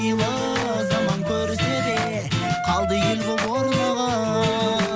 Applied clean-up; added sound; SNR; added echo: none; Wind instrument, woodwind instrument; 4 dB; none.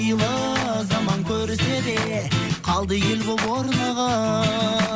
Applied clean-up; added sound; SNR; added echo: none; none; none; none.